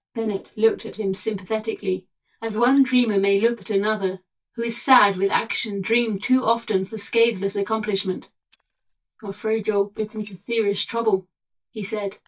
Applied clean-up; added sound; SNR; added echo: neural mask model DeepFilterNet 3.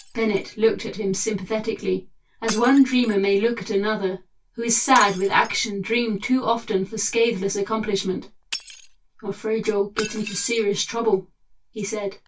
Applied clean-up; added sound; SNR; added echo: none; Shatter; 18 dB; reverberation time 0.2 s.